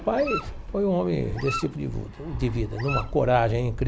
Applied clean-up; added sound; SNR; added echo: none; Dog + Fixed-wing aircraft, airplane; 8 dB; none.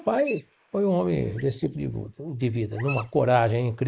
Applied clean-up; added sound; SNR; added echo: neural mask model Resemble Enhance denoiser.